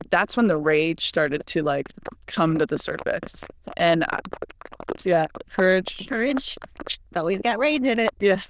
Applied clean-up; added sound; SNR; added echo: neural diffusion model UNIVERSE++.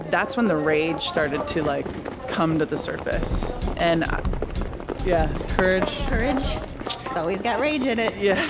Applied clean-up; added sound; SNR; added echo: none; Livestock, farm animals, working animals + Drum kit; 4 dB; none.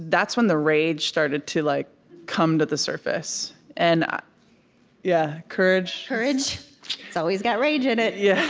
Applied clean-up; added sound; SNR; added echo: none; none; none; none.